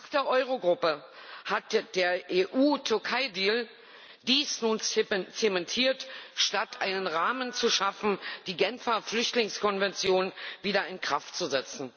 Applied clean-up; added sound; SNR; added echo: none; Wind instrument, woodwind instrument; 19 dB; none.